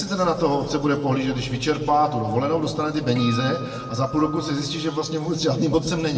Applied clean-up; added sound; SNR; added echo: none; Acoustic guitar; 13 dB; reverberation time 1.8 s.